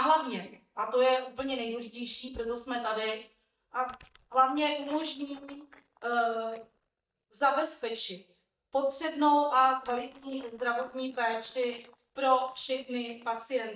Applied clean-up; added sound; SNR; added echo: neural mask model DeepFilterNet 3.